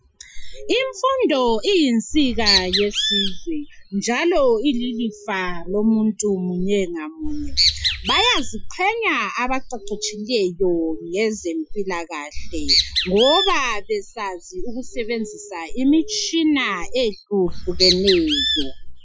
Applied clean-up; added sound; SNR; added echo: classical method Wiener filter.